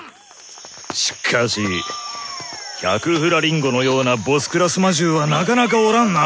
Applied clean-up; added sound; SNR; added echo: none; Applause / Crowd / Cheering; 19 dB; none.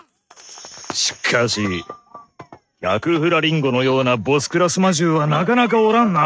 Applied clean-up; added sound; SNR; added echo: neural mask model RNNoise.